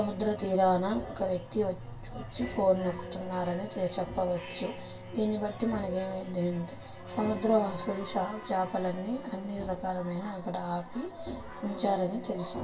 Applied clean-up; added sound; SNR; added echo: none; Bowed string instrument; 16 dB; reverberation time 0.2 s.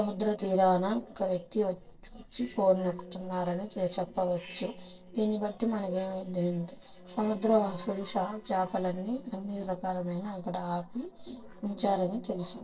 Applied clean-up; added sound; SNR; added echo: neural separator model SepFormer DNS4.